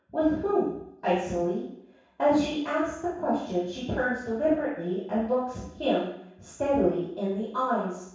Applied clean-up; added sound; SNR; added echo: none; none; none; reverberation time 0.7 s.